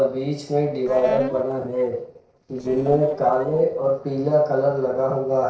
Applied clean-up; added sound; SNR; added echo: neural separator model SepFormer DNS4.